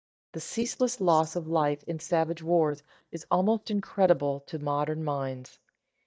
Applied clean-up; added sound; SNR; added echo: neural mask model DeepFilterNet 3.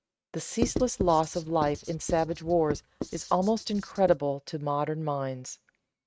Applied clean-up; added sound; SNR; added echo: neural mask model RNNoise.